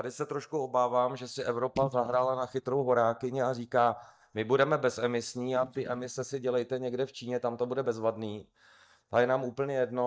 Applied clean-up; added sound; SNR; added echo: neural mask model DeepFilterNet 3.